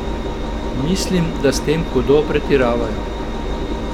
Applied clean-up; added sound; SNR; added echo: none; Engine; 3 dB; none.